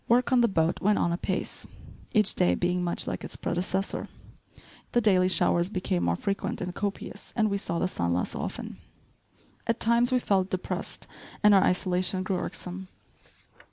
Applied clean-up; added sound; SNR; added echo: none; none; none; none.